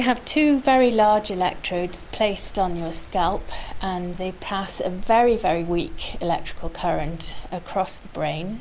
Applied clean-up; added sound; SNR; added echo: none; Wind; 10 dB; none.